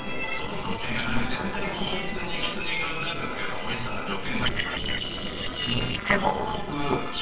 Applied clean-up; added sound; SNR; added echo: neural separator model SepFormer WHAMR!.